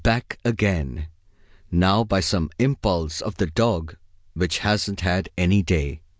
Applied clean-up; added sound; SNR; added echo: none; none; none; none.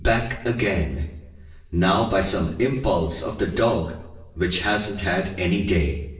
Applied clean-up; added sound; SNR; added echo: none; none; none; reverberation time 0.8 s.